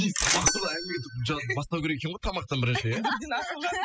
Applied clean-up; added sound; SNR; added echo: classical method spectral subtraction.